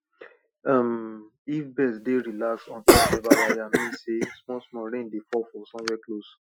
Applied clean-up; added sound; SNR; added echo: classical method Wiener filter.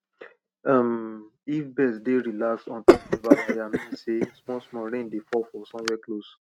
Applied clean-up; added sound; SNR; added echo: neural mask model RNNoise.